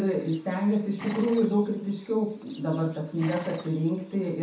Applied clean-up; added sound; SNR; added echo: none; Livestock, farm animals, working animals; 18 dB; reverberation time 0.7 s.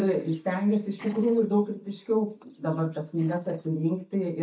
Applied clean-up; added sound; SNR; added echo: neural mask model DeepFilterNet 3.